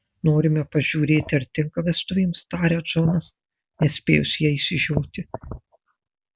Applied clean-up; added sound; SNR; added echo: none; none; none; none.